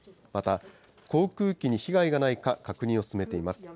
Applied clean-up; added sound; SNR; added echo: none; none; none; none.